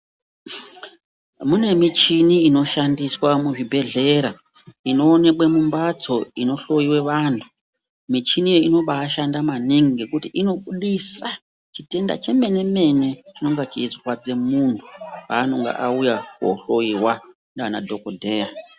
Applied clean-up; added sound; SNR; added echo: none; none; none; none.